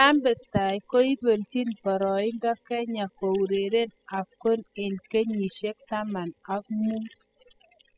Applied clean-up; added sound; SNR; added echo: classical method spectral subtraction.